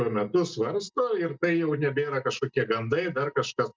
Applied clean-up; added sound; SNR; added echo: neural mask model DeepFilterNet 3.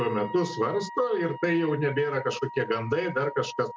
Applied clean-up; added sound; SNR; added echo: none; Wind instrument, woodwind instrument; 13 dB; none.